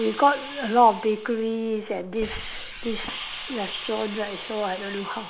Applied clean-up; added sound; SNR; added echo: none; Hiss; 13 dB; none.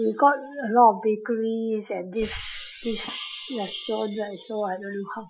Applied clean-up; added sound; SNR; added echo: classical method Wiener filter.